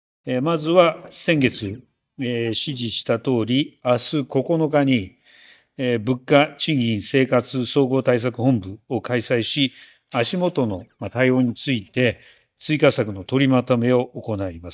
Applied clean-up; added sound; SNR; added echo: neural mask model DeepFilterNet 3.